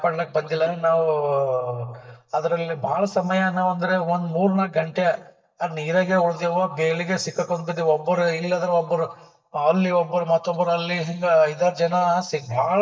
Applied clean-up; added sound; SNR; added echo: neural mask model DeepFilterNet 3.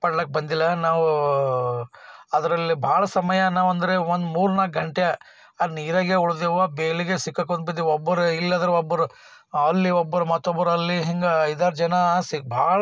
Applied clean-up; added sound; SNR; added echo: none; none; none; none.